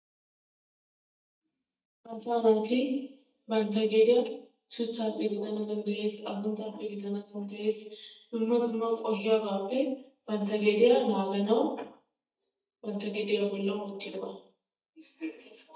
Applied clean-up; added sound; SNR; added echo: neural mask model DeepFilterNet 3.